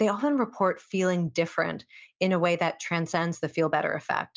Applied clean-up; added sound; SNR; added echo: none; none; none; none.